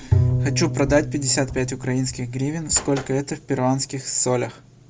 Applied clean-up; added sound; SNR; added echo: none; Bowed string instrument; 2 dB; none.